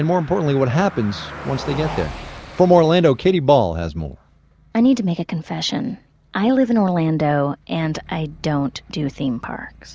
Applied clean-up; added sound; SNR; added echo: none; Car passing by; 18 dB; none.